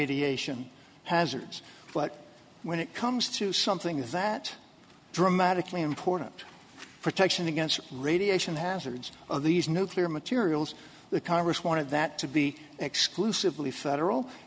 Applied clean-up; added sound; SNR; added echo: none; none; none; none.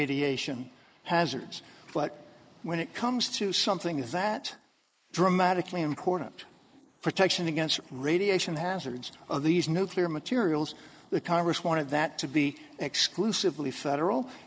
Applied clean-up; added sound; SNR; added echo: neural mask model Resemble Enhance denoiser.